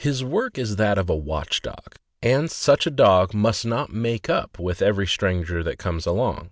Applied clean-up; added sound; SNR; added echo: none; none; none; none.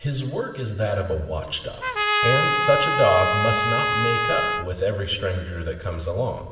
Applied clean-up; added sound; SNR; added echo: none; Trumpet; -2 dB; reverberation time 1.2 s.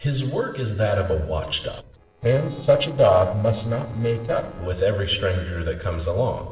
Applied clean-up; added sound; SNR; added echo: neural separator model SepFormer DNS4.